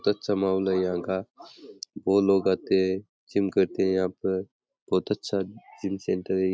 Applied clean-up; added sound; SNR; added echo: none; none; none; none.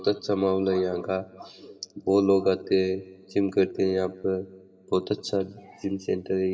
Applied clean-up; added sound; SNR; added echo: none; none; none; reverberation time 1.6 s.